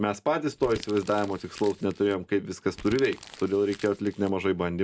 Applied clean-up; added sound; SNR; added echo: none; Crumpling, crinkling; 19 dB; none.